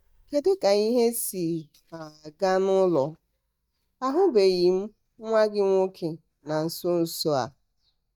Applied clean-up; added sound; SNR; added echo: neural mask model DeepFilterNet 3.